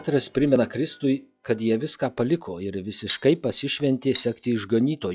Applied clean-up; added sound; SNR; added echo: classical method log-MMSE.